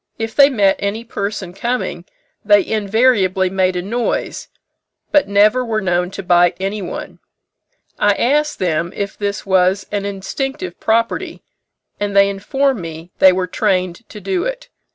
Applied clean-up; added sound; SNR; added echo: none; none; none; none.